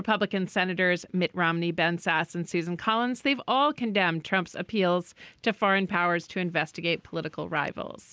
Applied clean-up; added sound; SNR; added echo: none; none; none; none.